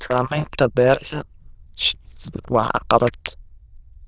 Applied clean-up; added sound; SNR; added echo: neural diffusion model UNIVERSE++.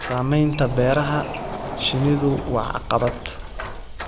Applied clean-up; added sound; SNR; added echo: none; Door; 8 dB; none.